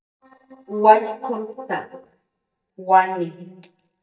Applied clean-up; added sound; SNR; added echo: neural mask model DeepFilterNet 3.